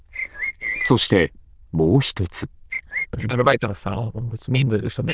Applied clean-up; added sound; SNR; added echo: neural diffusion model UNIVERSE++.